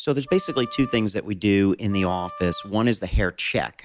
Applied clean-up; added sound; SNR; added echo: none; Wind instrument, woodwind instrument; 18 dB; none.